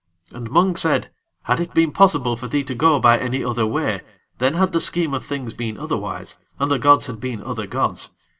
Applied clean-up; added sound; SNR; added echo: none; none; none; none.